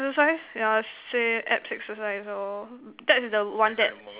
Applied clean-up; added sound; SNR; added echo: none; none; none; none.